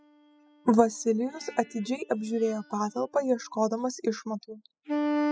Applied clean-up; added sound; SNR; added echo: classical method spectral subtraction.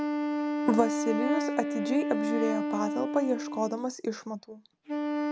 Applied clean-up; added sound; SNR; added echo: none; Wind instrument, woodwind instrument; 0 dB; none.